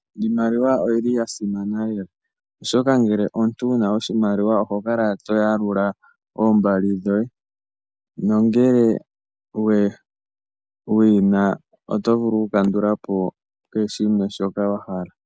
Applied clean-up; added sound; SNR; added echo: none; none; none; none.